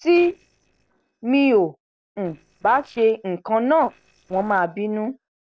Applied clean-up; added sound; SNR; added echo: neural separator model SepFormer DNS4.